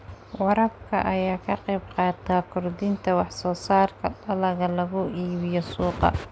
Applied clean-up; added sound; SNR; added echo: none; none; none; none.